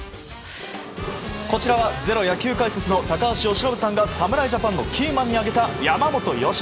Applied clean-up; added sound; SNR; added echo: none; none; none; none.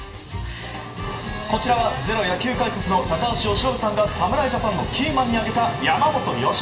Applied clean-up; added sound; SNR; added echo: none; Bowed string instrument; 17 dB; reverberation time 2.2 s.